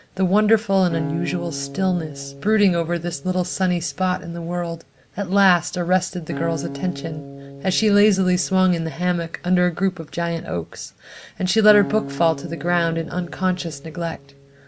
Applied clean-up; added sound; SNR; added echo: none; Acoustic guitar; 15 dB; none.